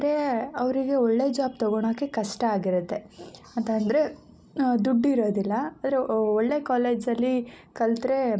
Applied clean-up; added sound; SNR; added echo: none; none; none; none.